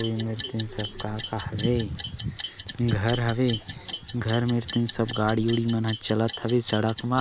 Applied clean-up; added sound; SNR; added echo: none; Clock; 12 dB; none.